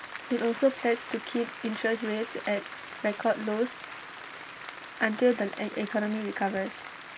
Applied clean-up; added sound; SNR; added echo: none; Applause; 12 dB; none.